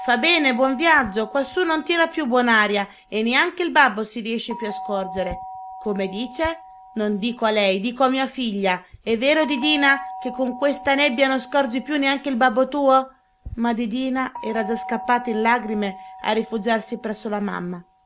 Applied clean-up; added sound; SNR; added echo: none; Doorbell; 16 dB; none.